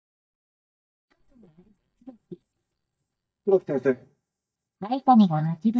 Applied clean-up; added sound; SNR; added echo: neural mask model DeepFilterNet 3.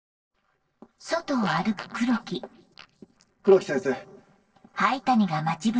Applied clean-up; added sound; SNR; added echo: neural separator model SepFormer DNS4.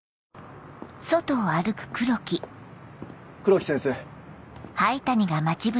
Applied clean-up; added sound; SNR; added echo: none; none; none; none.